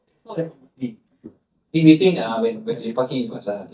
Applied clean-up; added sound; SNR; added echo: neural mask model DeepFilterNet 3.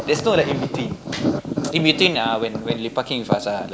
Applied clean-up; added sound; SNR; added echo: none; none; none; none.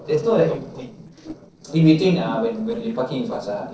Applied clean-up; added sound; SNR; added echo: neural separator model SepFormer DNS4.